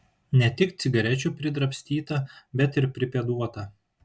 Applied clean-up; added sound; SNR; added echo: none; none; none; none.